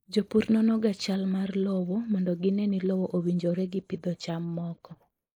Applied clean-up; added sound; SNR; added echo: neural mask model Resemble Enhance denoiser.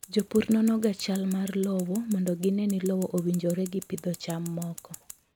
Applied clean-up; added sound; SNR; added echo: none; Scissors; 19 dB; none.